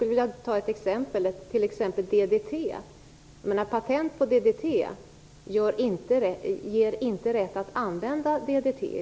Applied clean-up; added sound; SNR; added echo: none; none; none; none.